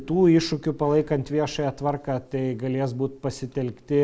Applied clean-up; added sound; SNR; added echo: none; none; none; none.